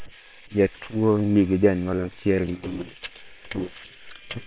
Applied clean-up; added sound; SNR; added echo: neural separator model SepFormer WHAM!.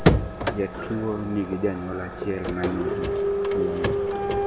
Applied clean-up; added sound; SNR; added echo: none; Printer; -4 dB; none.